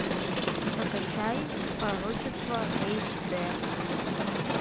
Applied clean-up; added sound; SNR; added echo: none; Crowd; -5 dB; none.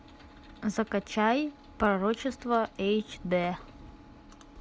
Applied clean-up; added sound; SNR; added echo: none; none; none; none.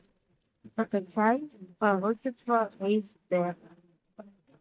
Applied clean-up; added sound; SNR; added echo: neural mask model DeepFilterNet 3.